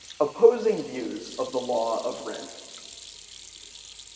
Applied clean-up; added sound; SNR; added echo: none; Sink (filling or washing) / Hands; 17 dB; reverberation time 2.0 s.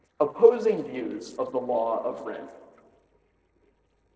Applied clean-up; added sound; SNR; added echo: neural separator model SepFormer DNS4.